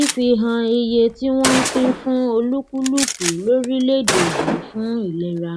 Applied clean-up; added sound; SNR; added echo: none; Gunshot, gunfire; 6 dB; none.